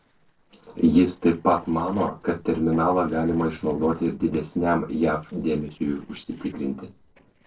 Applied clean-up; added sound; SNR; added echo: neural separator model SepFormer DNS4.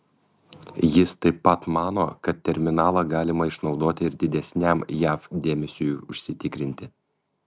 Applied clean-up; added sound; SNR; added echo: none; none; none; none.